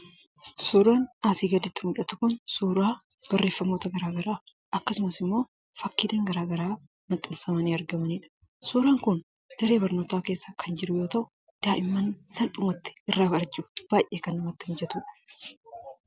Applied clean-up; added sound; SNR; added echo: none; none; none; none.